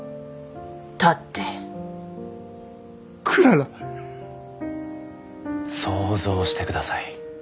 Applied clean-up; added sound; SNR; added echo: none; none; none; none.